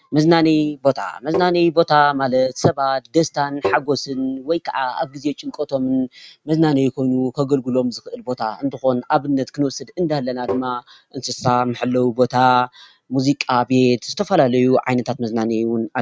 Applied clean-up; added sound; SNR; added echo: neural mask model RNNoise.